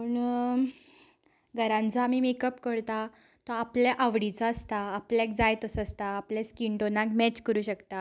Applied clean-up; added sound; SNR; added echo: none; none; none; none.